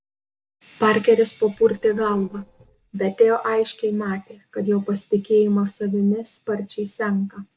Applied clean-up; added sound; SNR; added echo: neural separator model SepFormer DNS4.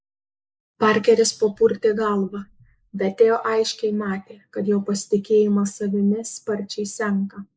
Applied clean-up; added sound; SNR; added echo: neural mask model Resemble Enhance denoiser.